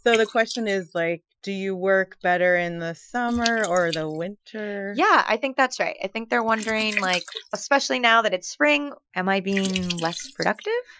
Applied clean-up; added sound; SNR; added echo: classical method Wiener filter.